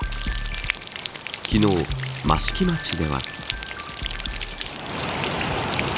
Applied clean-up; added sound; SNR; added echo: none; Rain; 4 dB; none.